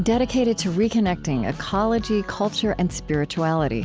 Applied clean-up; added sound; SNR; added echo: none; none; none; none.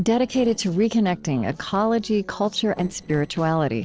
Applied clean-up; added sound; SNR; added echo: neural separator model SepFormer DNS4.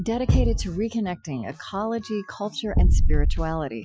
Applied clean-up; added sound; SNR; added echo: classical method Wiener filter.